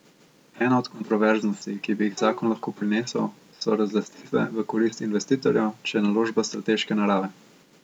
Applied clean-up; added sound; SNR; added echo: none; Bowed string instrument; 13 dB; none.